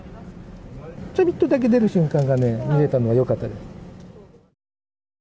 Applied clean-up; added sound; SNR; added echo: none; none; none; none.